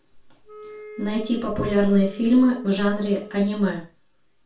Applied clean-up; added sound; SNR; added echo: none; Wind instrument, woodwind instrument; 19 dB; reverberation time 0.3 s.